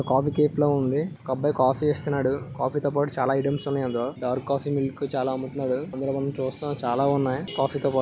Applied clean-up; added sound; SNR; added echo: none; none; none; none.